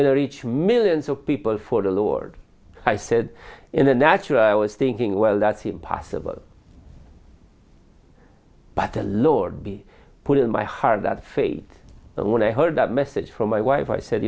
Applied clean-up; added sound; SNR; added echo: none; none; none; none.